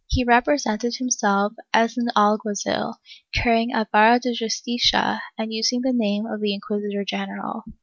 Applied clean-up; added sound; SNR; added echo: none; none; none; none.